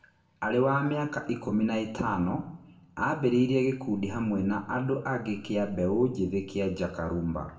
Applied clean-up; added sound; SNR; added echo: none; none; none; reverberation time 0.6 s.